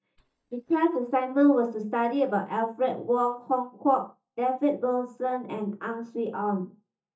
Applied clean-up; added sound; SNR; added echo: neural mask model DeepFilterNet 3.